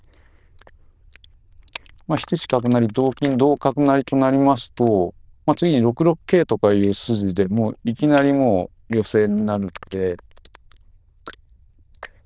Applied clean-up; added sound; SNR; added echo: neural diffusion model UNIVERSE++.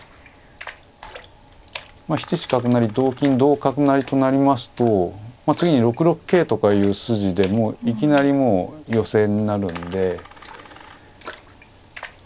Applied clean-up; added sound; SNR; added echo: none; Coin (dropping) + Splash, splatter; 19 dB; none.